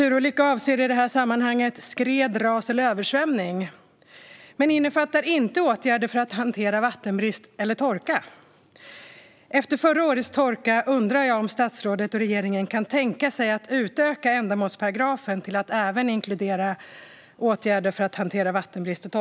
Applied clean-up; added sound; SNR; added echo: none; none; none; none.